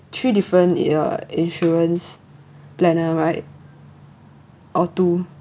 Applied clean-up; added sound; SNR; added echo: none; none; none; none.